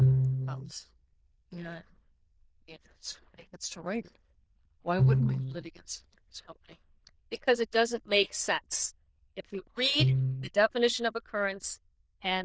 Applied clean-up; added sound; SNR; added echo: neural diffusion model UNIVERSE++.